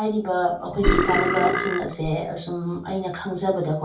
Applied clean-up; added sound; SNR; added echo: none; Burping, eructation; -2 dB; reverberation time 0.2 s.